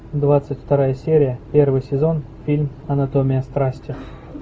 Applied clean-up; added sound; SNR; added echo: none; none; none; none.